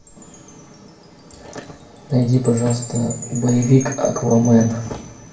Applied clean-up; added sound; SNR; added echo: none; Wind chime; 17 dB; reverberation time 0.6 s.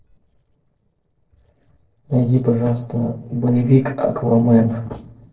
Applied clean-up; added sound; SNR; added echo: neural separator model SepFormer DNS4.